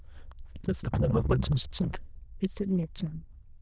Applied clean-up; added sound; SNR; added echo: neural diffusion model UNIVERSE++.